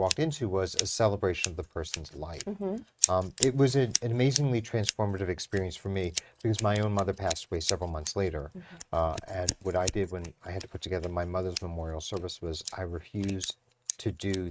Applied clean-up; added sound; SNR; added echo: neural mask model RNNoise.